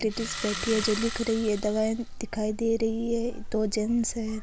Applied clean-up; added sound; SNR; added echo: none; Engine starting; 10 dB; none.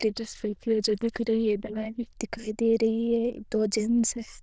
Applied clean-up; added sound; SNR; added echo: neural diffusion model UNIVERSE++.